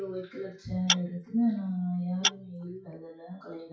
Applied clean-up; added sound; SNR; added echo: classical method WPE with log-MMSE.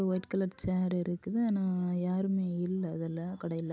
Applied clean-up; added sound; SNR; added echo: none; none; none; none.